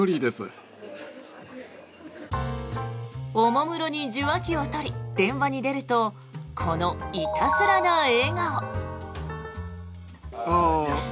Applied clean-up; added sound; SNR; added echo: none; none; none; none.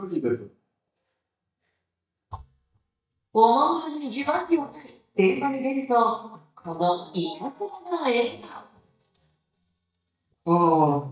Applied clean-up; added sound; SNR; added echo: neural mask model DeepFilterNet 3.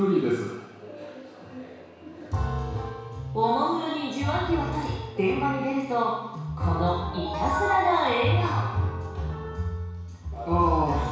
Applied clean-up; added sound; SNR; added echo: none; Wind instrument, woodwind instrument; 20 dB; reverberation time 1.1 s.